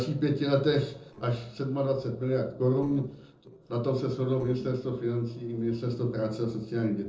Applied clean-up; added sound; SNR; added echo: neural separator model SepFormer DNS4.